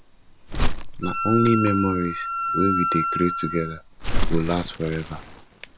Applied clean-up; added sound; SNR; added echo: none; Crumpling, crinkling + Wind instrument, woodwind instrument; -1 dB; none.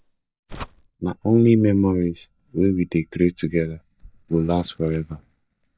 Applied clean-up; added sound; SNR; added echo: neural mask model DeepFilterNet 3.